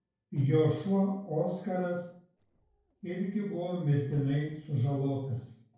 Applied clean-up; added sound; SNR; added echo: neural separator model SepFormer DNS4.